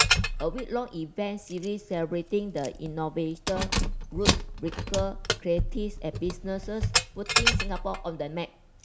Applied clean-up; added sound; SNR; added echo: none; Keys jangling; -2 dB; none.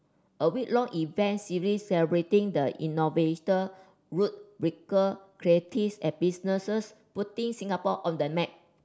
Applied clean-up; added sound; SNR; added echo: none; none; none; none.